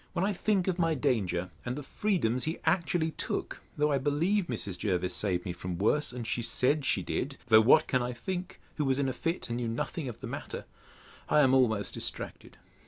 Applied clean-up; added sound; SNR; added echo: none; Guitar; 18 dB; none.